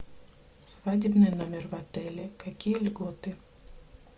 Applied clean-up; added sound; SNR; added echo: none; Fireworks; 19 dB; none.